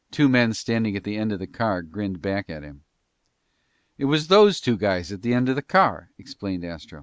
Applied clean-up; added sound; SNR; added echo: none; none; none; none.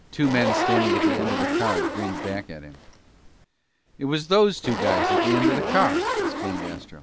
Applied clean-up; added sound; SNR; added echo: none; Zipper (clothing); -1 dB; none.